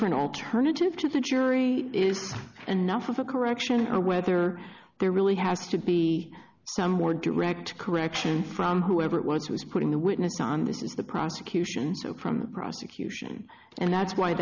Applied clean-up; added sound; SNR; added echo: none; none; none; none.